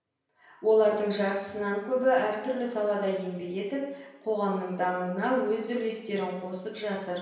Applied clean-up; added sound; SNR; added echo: none; none; none; reverberation time 0.9 s.